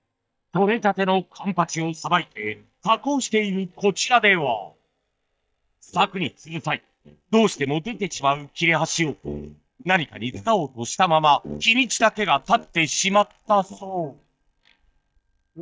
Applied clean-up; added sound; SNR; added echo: neural mask model DeepFilterNet 3.